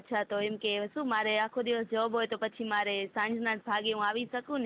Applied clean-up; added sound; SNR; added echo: none; none; none; none.